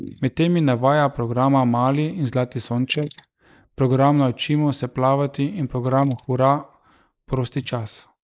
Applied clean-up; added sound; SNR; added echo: neural mask model Resemble Enhance denoiser.